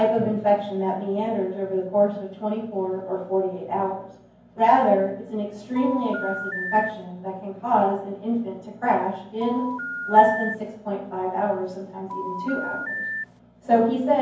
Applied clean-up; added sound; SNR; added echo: none; Telephone; 7 dB; reverberation time 0.9 s.